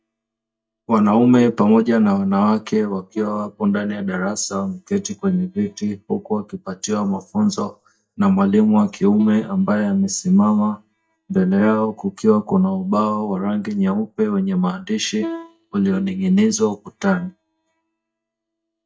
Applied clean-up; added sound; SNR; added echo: neural mask model DeepFilterNet 3.